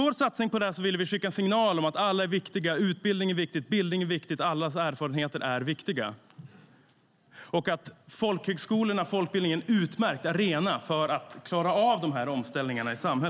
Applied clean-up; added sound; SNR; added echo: none; none; none; none.